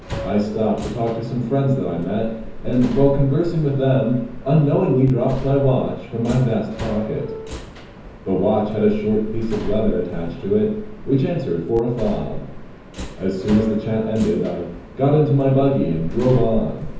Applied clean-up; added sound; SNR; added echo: none; Subway, metro, underground; 10 dB; reverberation time 0.9 s.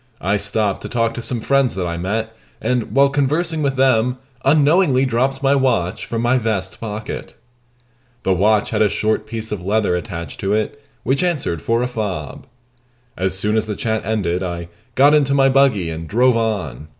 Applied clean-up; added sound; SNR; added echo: none; none; none; none.